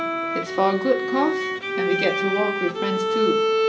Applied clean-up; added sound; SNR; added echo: none; Bowed string instrument; -1 dB; none.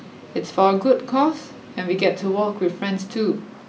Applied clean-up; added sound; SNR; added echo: none; none; none; none.